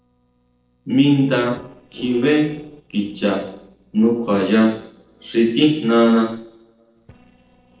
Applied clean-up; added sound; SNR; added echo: neural separator model SepFormer DNS4.